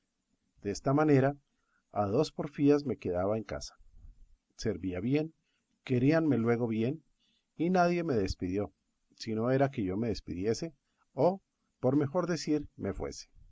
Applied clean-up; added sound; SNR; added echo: none; none; none; none.